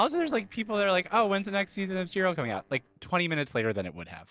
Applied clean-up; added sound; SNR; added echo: neural separator model SepFormer DNS4.